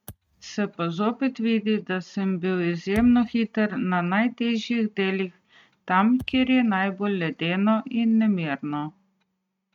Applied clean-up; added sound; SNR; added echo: neural mask model RNNoise.